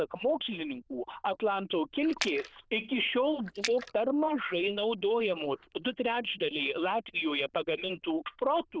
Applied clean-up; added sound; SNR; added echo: neural diffusion model UNIVERSE++.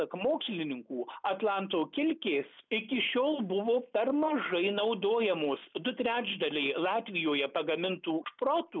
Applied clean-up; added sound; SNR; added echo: none; none; none; none.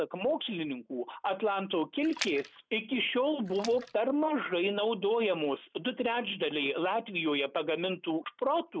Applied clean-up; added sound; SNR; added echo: neural mask model RNNoise.